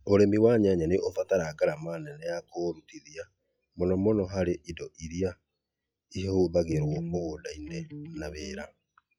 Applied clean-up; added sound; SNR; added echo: classical method log-MMSE.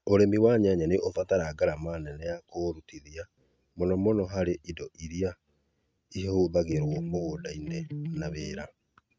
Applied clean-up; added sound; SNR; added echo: neural mask model RNNoise.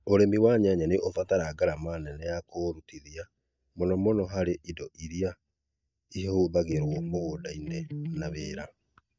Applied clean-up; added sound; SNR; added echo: neural mask model DeepFilterNet 3.